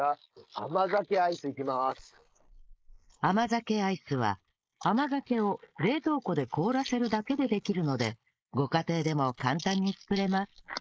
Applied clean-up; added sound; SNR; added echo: neural mask model Resemble Enhance denoiser.